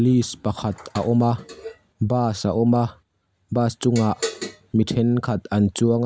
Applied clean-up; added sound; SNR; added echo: none; none; none; none.